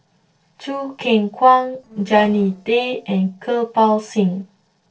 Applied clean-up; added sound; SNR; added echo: neural separator model SepFormer DNS4.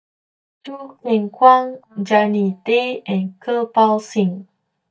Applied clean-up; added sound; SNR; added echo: neural mask model DeepFilterNet 3.